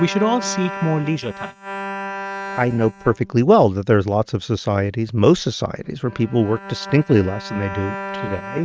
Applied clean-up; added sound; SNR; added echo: neural mask model RNNoise.